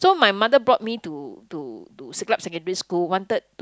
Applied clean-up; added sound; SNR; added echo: none; none; none; none.